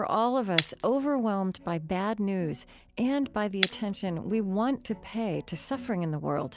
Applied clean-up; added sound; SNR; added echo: none; Shatter; 10 dB; none.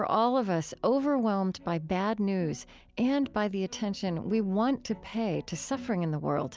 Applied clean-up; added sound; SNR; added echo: none; none; none; none.